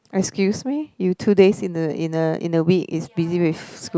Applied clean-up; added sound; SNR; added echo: none; none; none; none.